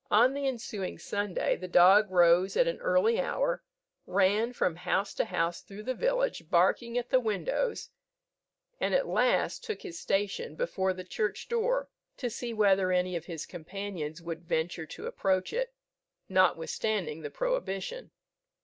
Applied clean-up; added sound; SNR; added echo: none; none; none; none.